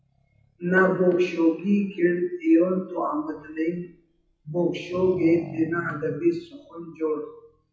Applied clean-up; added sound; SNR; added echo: classical method WPE with log-MMSE.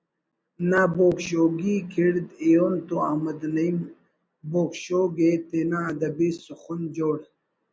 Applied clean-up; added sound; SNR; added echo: none; none; none; none.